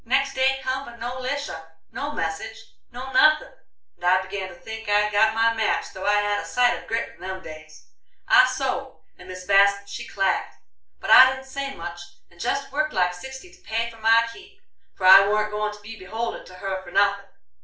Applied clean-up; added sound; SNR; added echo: none; none; none; reverberation time 0.4 s.